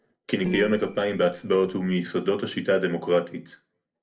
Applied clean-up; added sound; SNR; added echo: neural separator model SepFormer DNS4.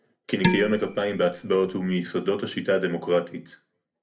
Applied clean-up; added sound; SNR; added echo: none; Dishes, pots, and pans; 4 dB; reverberation time 0.3 s.